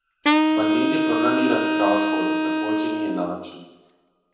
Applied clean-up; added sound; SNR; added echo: none; Wind instrument, woodwind instrument; -4 dB; reverberation time 0.8 s.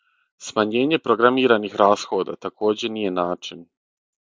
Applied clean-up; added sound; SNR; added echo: none; none; none; none.